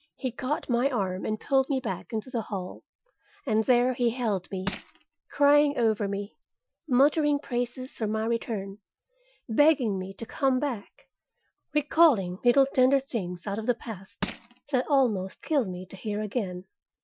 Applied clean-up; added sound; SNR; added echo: classical method Wiener filter.